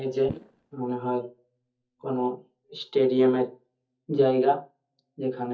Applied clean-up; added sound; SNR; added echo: neural mask model DeepFilterNet 3.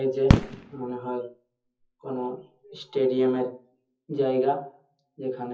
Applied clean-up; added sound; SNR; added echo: classical method WPE with log-MMSE.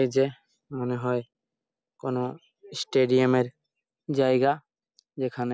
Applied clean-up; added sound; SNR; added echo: none; none; none; none.